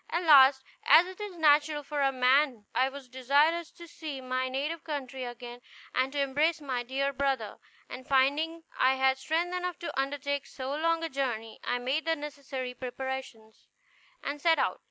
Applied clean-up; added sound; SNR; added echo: none; none; none; none.